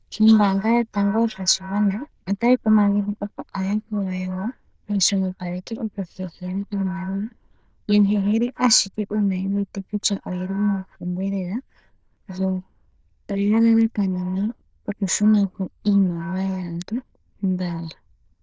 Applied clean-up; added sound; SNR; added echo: neural diffusion model UNIVERSE++.